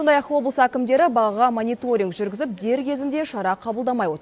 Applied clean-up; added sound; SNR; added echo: none; none; none; none.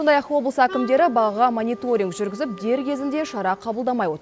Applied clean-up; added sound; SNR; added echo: none; Wind instrument, woodwind instrument; 17 dB; none.